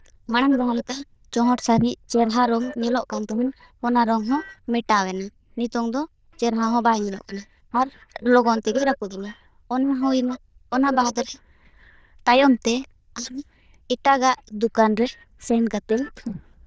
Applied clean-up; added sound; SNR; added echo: neural diffusion model UNIVERSE++.